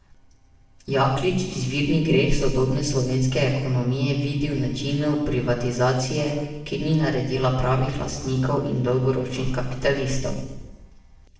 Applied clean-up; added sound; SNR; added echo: neural separator model SepFormer DNS4.